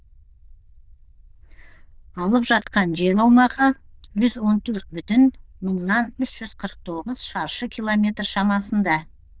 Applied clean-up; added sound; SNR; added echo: neural diffusion model UNIVERSE++.